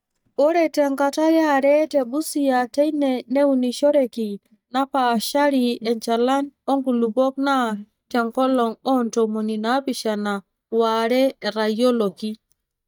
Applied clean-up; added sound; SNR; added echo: neural mask model DeepFilterNet 3.